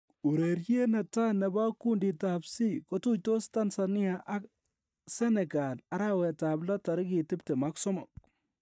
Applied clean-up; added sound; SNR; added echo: neural mask model DeepFilterNet 3.